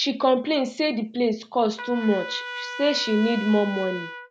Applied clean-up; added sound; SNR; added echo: none; Trumpet; 13 dB; none.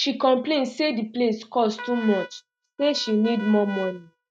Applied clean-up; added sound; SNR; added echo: neural mask model RNNoise.